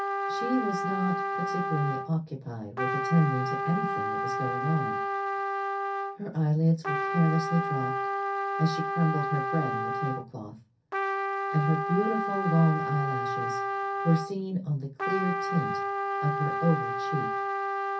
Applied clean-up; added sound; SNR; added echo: none; Trumpet; 1 dB; reverberation time 0.3 s.